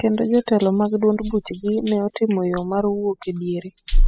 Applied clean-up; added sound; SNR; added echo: classical method spectral subtraction.